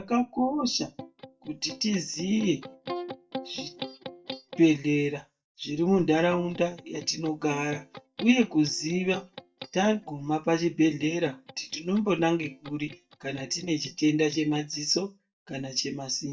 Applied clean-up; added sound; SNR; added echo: neural mask model DeepFilterNet 3.